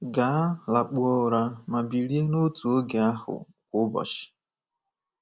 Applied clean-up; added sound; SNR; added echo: none; none; none; none.